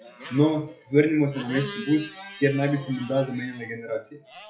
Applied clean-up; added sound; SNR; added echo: classical method WPE with log-MMSE.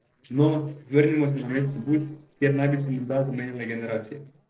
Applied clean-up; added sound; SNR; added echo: neural separator model SepFormer DNS4.